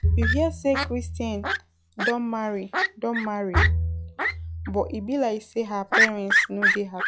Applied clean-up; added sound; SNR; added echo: classical method log-MMSE.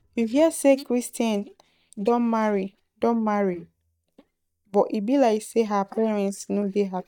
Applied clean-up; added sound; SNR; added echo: neural mask model DeepFilterNet 3.